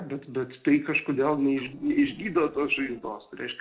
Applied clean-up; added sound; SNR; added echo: neural separator model SepFormer DNS4.